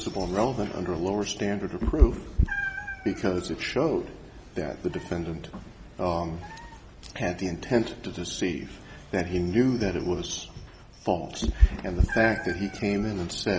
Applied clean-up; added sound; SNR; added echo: none; Meow; 2 dB; none.